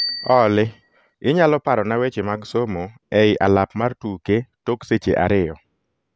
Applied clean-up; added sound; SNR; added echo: none; Bicycle bell; 18 dB; none.